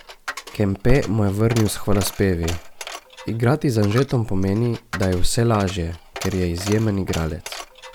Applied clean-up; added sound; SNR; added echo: none; Coin (dropping); 16 dB; none.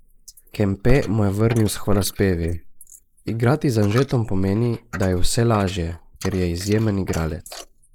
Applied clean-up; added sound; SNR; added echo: neural mask model Resemble Enhance denoiser.